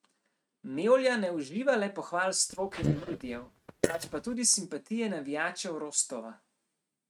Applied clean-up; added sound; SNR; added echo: neural mask model RNNoise.